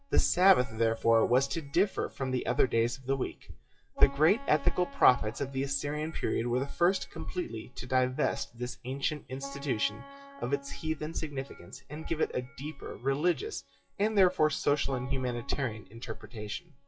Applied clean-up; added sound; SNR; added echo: classical method WPE with log-MMSE.